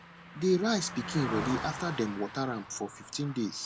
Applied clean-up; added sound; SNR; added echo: none; Car passing by; 9 dB; none.